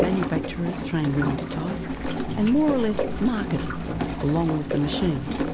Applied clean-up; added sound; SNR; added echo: none; Rain; 2 dB; none.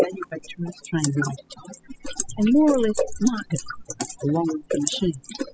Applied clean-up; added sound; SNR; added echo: classical method spectral subtraction.